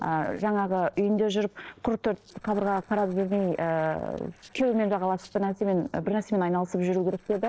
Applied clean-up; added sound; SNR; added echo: neural separator model SepFormer DNS4.